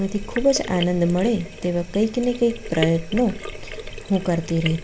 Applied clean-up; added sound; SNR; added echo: none; Sink (filling or washing); 11 dB; none.